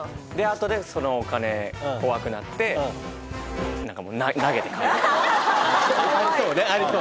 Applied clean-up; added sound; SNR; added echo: none; none; none; none.